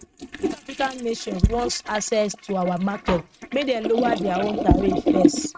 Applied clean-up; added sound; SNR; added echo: neural mask model RNNoise.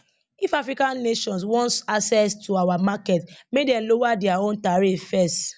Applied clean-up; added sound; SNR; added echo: none; none; none; none.